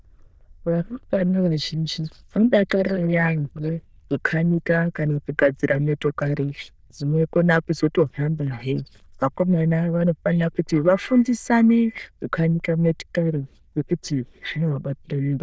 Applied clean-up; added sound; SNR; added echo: neural diffusion model UNIVERSE++.